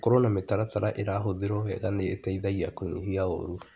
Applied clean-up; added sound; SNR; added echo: none; none; none; none.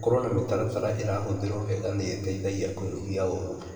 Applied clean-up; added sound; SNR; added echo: none; none; none; reverberation time 2.0 s.